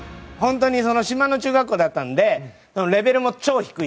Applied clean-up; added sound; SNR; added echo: none; none; none; none.